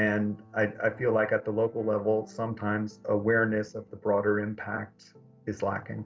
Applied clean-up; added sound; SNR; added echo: none; none; none; none.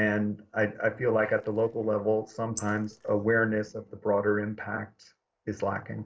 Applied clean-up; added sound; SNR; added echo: neural mask model Resemble Enhance denoiser.